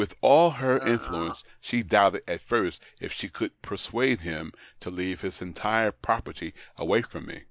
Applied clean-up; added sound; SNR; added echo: neural mask model Resemble Enhance denoiser.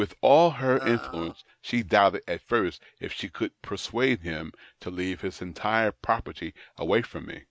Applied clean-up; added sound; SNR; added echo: neural mask model RNNoise.